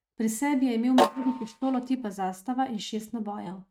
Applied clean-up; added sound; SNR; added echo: neural mask model RNNoise.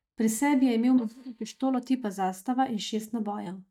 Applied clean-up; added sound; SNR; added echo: neural mask model DeepFilterNet 3.